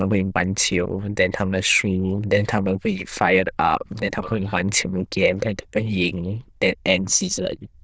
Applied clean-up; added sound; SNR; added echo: neural diffusion model UNIVERSE++.